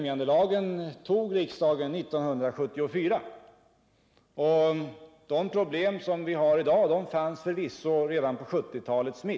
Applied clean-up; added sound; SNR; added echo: none; none; none; none.